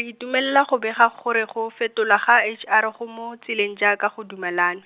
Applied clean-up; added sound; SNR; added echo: none; none; none; none.